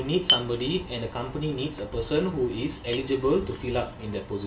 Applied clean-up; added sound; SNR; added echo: none; Chink, clink; 5 dB; reverberation time 0.2 s.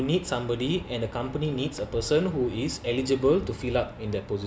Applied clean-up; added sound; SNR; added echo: none; none; none; none.